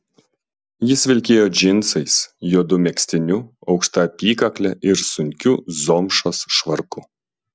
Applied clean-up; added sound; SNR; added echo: none; none; none; none.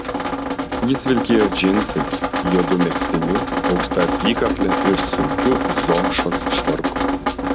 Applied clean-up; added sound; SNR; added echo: none; Drip; 0 dB; none.